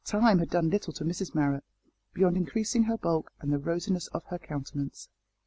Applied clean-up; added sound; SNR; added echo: none; none; none; none.